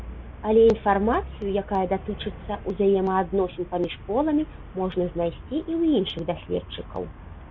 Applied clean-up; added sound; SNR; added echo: none; Traffic noise, roadway noise; 15 dB; none.